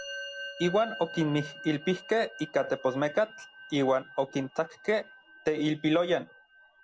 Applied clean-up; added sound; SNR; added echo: none; Musical instrument; 15 dB; none.